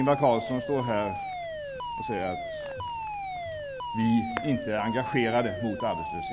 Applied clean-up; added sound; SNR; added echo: none; Alarm; 5 dB; none.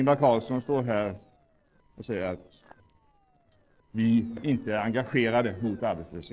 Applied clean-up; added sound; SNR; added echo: neural separator model SepFormer DNS4.